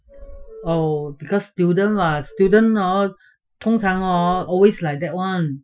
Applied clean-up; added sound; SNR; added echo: classical method Wiener filter.